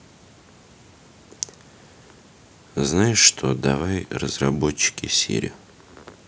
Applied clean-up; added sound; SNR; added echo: none; none; none; none.